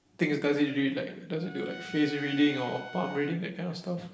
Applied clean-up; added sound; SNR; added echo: none; Trumpet; 17 dB; reverberation time 0.8 s.